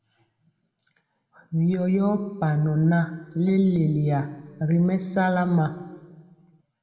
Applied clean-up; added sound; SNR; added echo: none; none; none; reverberation time 1.2 s.